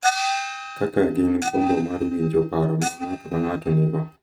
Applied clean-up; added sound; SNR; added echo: neural mask model RNNoise.